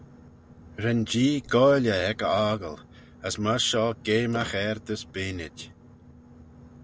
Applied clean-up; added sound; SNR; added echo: none; Squeak + Boat, Water vehicle; 20 dB; none.